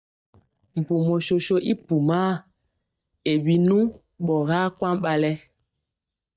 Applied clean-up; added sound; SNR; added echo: neural mask model DeepFilterNet 3.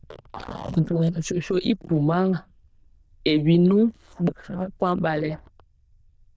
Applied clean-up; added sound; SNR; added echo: neural diffusion model UNIVERSE++.